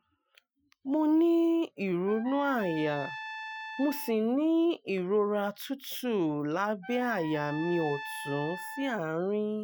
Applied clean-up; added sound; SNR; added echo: classical method Wiener filter.